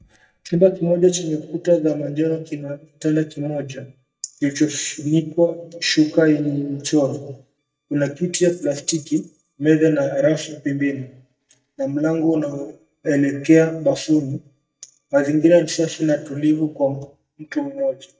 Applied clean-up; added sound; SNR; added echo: neural mask model DeepFilterNet 3.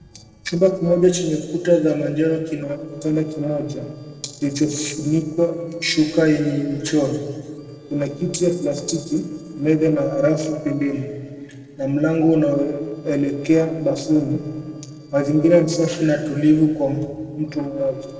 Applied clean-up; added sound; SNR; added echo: neural separator model SepFormer DNS4.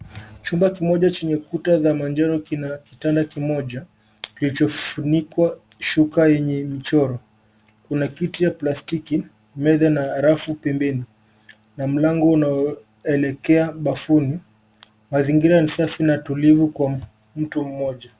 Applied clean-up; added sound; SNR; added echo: none; none; none; none.